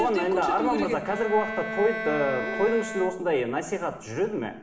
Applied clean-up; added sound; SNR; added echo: none; Bowed string instrument; 9 dB; reverberation time 0.8 s.